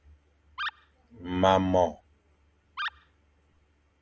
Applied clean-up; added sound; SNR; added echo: none; Animal; 9 dB; none.